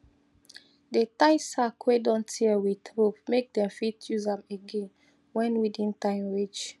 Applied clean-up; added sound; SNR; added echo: none; none; none; none.